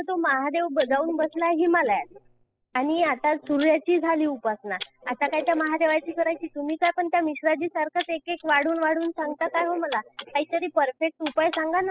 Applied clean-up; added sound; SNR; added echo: classical method spectral subtraction.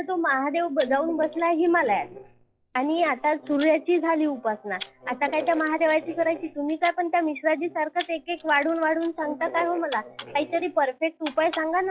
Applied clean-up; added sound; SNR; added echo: classical method log-MMSE.